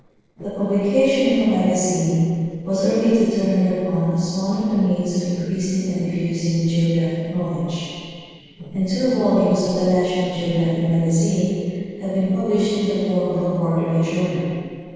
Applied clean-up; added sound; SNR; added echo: neural separator model SepFormer DNS4.